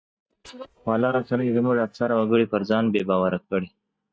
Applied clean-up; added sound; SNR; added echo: neural mask model DeepFilterNet 3.